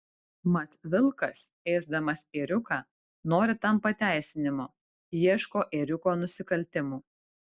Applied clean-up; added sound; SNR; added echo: none; none; none; none.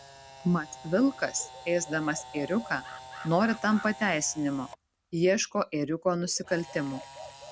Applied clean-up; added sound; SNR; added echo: none; Animal + Camera; 16 dB; none.